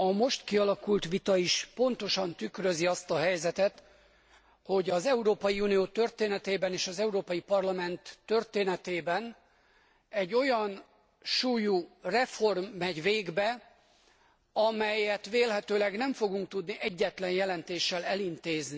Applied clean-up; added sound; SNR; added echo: none; none; none; none.